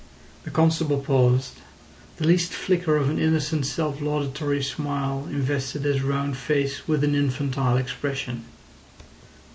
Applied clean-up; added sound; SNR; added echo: none; none; none; none.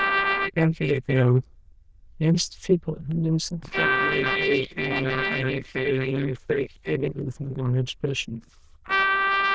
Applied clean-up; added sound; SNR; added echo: neural diffusion model UNIVERSE++.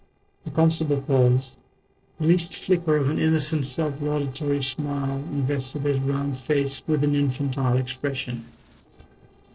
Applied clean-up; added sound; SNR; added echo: neural separator model SepFormer DNS4.